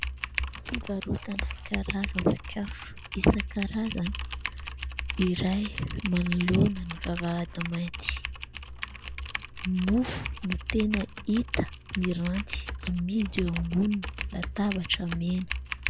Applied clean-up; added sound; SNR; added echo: none; Typing; 5 dB; none.